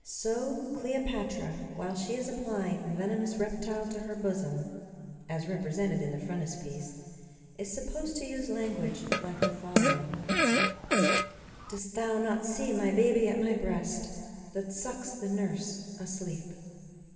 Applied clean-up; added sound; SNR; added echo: none; Fart; -4 dB; reverberation time 2.5 s.